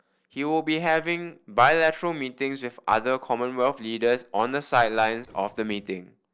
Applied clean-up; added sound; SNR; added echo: neural separator model SepFormer DNS4.